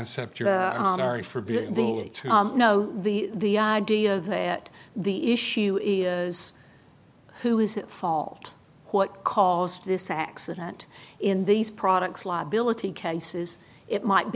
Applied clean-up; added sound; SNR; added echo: none; none; none; none.